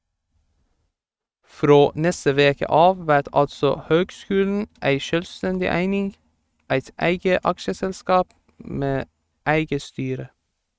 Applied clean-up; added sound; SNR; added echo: neural mask model RNNoise.